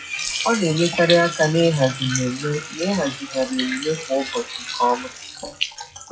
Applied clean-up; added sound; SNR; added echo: classical method WPE with log-MMSE.